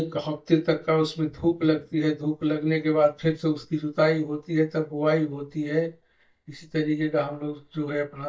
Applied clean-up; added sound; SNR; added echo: neural mask model DeepFilterNet 3.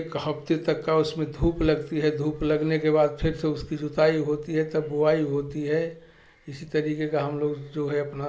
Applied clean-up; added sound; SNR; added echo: none; none; none; none.